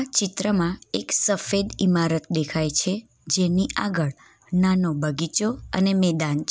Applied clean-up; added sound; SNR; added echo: none; none; none; none.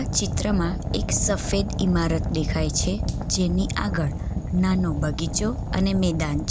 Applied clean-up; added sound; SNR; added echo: none; Fire; 2 dB; none.